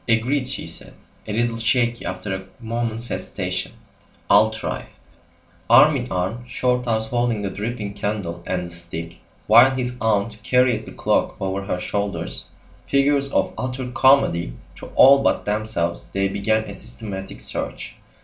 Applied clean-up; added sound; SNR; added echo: none; none; none; reverberation time 0.3 s.